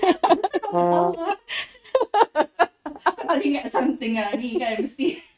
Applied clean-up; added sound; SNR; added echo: neural mask model RNNoise.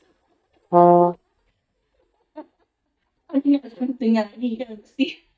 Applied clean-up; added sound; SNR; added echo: neural mask model DeepFilterNet 3.